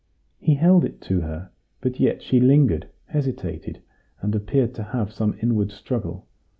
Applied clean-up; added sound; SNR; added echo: neural mask model Resemble Enhance denoiser.